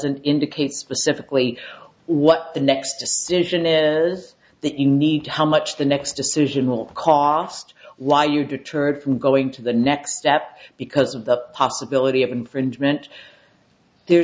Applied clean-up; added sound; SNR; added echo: none; none; none; none.